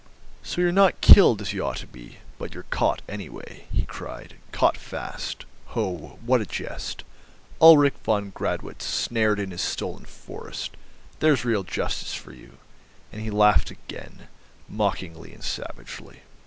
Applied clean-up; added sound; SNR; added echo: none; none; none; none.